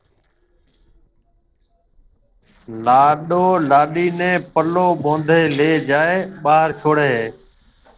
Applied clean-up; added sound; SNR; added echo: neural separator model SepFormer DNS4.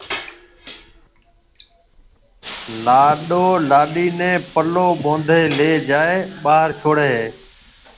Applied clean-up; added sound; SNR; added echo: none; Hiss; 20 dB; none.